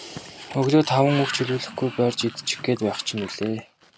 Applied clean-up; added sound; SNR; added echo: none; Sliding door; 15 dB; none.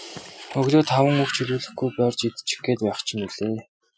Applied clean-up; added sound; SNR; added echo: classical method Wiener filter.